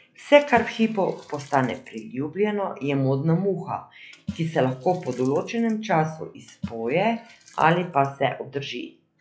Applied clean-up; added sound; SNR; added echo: classical method log-MMSE.